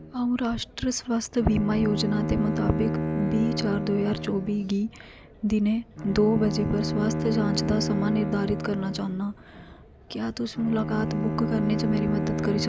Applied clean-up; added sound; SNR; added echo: none; Bowed string instrument; 4 dB; none.